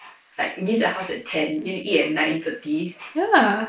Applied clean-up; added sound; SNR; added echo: neural mask model Resemble Enhance denoiser.